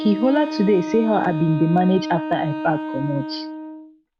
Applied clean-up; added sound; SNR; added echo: none; Wind instrument, woodwind instrument; 7 dB; none.